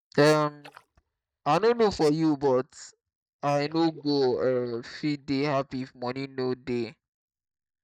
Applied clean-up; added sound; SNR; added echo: neural mask model DeepFilterNet 3.